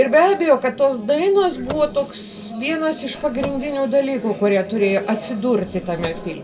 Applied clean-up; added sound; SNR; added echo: none; Car; 13 dB; reverberation time 0.2 s.